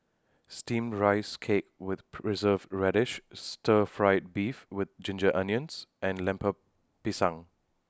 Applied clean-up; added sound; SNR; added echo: none; none; none; none.